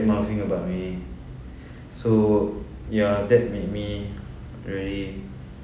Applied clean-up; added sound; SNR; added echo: none; none; none; none.